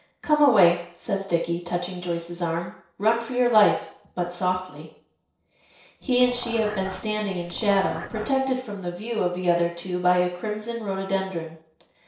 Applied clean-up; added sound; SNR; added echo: neural separator model SepFormer DNS4.